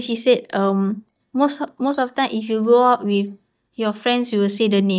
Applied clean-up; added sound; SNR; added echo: neural mask model DeepFilterNet 3.